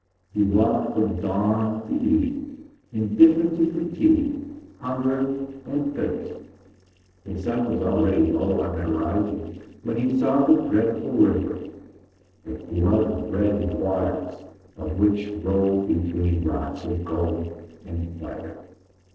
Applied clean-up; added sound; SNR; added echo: neural separator model SepFormer DNS4.